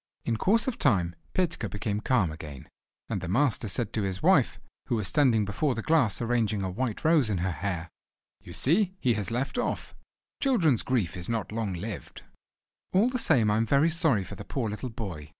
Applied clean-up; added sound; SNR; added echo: none; none; none; none.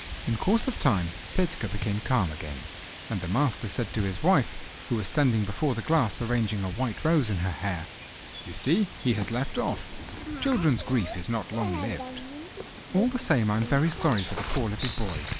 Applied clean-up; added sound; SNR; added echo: none; Bird vocalization, bird call, bird song; 9 dB; none.